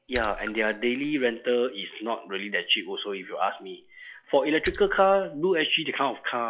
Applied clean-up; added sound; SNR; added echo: classical method log-MMSE.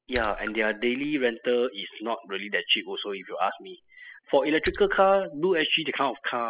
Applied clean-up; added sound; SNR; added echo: classical method spectral subtraction.